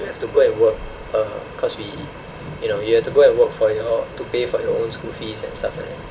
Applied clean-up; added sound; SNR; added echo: none; Thunder / Wind / Rain; 16 dB; reverberation time 1.8 s.